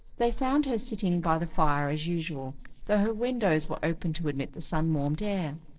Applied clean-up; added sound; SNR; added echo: neural separator model SepFormer DNS4.